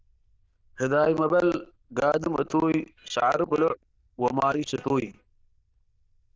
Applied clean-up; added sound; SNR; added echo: neural diffusion model UNIVERSE++.